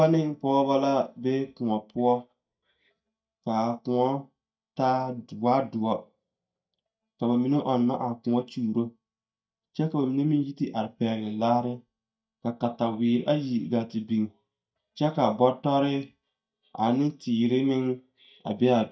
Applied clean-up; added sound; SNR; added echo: neural mask model DeepFilterNet 3.